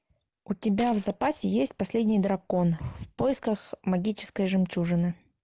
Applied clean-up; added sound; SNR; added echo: none; Shatter; 11 dB; none.